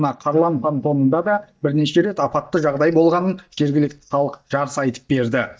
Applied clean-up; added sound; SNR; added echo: neural mask model DeepFilterNet 3.